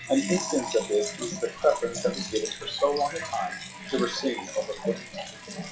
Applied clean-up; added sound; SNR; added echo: classical method log-MMSE.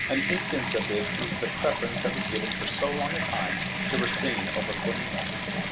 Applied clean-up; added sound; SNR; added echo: none; Bathtub (filling or washing) / Water tap, faucet; -3 dB; none.